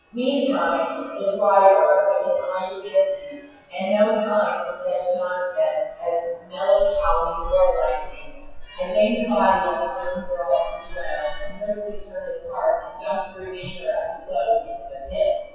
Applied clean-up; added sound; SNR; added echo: classical method WPE with log-MMSE.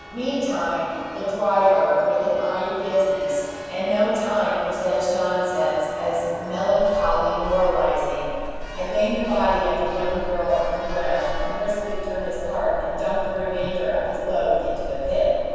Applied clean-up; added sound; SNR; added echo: none; Church bell; 10 dB; reverberation time 2.1 s.